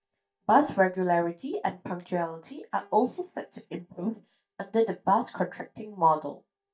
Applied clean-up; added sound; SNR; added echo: neural mask model DeepFilterNet 3.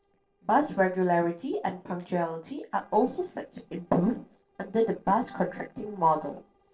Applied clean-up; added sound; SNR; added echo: neural separator model SepFormer DNS4.